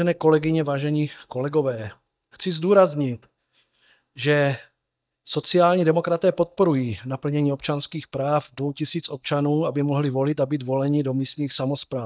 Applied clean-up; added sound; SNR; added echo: neural mask model DeepFilterNet 3.